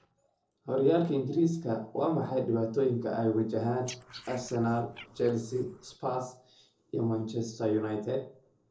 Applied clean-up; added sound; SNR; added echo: neural separator model SepFormer DNS4.